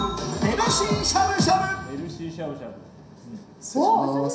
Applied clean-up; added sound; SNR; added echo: none; none; none; reverberation time 0.7 s.